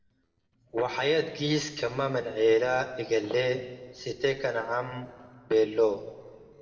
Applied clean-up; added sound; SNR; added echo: neural separator model SepFormer DNS4.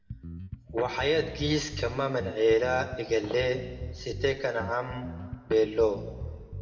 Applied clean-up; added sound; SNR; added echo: none; Bass guitar; 11 dB; reverberation time 1.7 s.